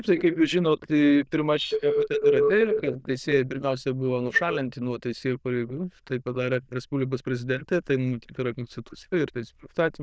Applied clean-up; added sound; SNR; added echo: neural diffusion model UNIVERSE++.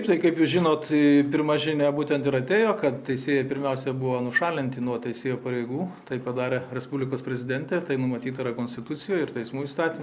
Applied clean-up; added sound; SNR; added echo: none; none; none; none.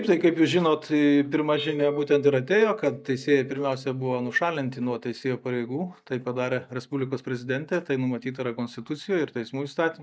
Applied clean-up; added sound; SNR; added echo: neural mask model DeepFilterNet 3.